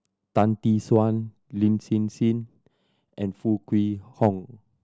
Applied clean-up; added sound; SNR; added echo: none; none; none; none.